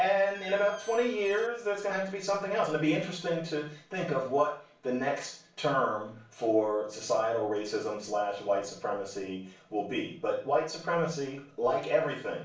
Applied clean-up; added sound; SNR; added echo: none; Squeak; 19 dB; reverberation time 0.4 s.